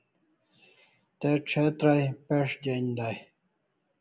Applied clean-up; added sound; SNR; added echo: none; none; none; none.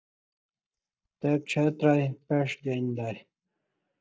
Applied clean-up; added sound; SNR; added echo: neural mask model DeepFilterNet 3.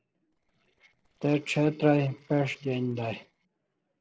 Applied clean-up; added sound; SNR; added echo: neural separator model SepFormer DNS4.